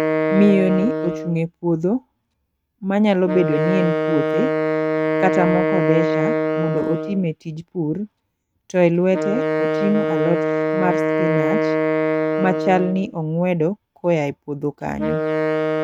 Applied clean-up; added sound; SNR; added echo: neural mask model RNNoise.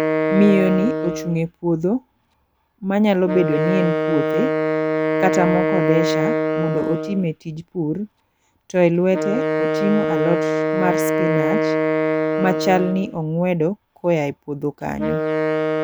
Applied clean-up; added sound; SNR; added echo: none; Wind instrument, woodwind instrument; 0 dB; none.